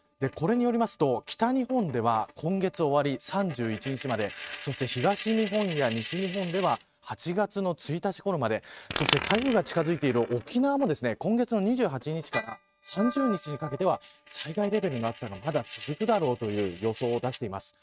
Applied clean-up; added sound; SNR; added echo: neural mask model RNNoise.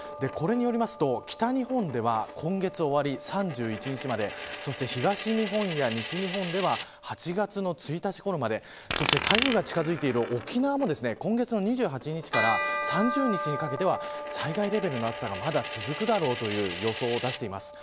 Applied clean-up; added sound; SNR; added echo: none; Coin (dropping) + Bell; 7 dB; none.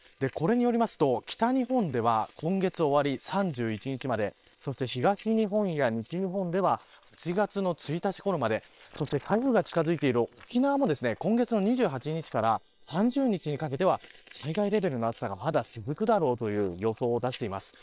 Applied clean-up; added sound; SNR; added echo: neural separator model SepFormer WHAM!.